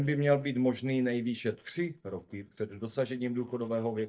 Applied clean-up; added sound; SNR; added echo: neural mask model DeepFilterNet 3.